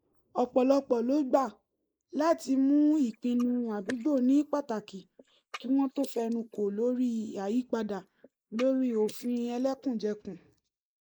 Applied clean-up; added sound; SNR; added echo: neural mask model Resemble Enhance denoiser.